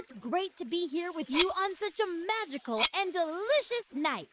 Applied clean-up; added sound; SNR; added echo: neural mask model Resemble Enhance denoiser.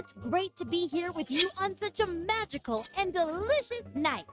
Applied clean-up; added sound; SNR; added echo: neural mask model RNNoise.